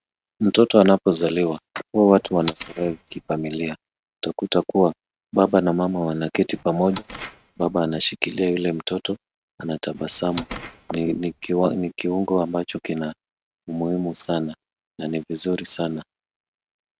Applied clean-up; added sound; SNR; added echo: neural mask model RNNoise.